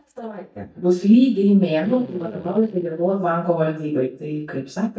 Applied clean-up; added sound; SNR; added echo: neural mask model DeepFilterNet 3.